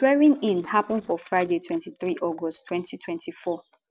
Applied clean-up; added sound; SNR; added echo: neural separator model SepFormer DNS4.